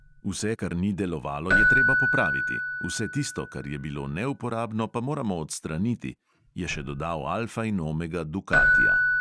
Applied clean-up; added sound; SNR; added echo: none; Keyboard (musical); -2 dB; none.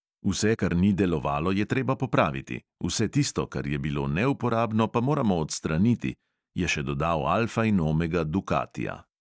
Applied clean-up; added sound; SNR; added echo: none; none; none; none.